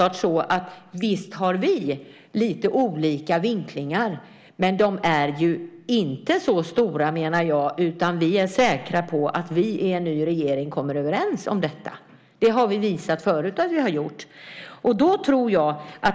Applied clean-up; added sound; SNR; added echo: neural mask model Resemble Enhance denoiser.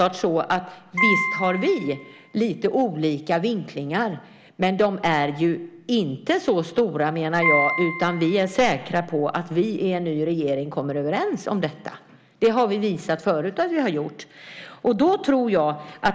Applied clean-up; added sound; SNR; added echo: none; Piano; 4 dB; none.